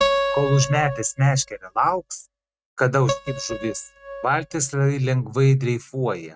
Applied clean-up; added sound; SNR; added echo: neural mask model RNNoise.